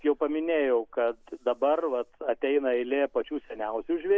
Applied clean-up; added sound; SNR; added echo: none; none; none; none.